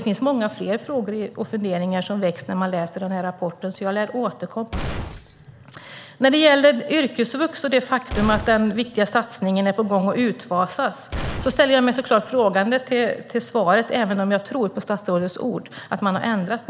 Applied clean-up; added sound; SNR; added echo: none; Glass; 9 dB; none.